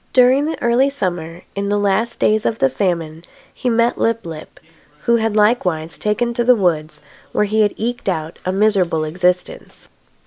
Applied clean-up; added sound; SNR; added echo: none; none; none; none.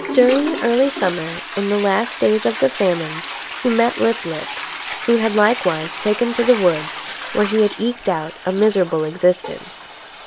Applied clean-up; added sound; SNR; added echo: none; Toilet flush; 10 dB; none.